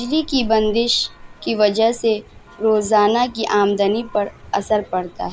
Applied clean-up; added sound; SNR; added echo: none; Church bell; 19 dB; none.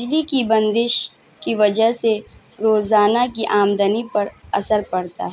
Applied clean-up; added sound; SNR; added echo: none; none; none; none.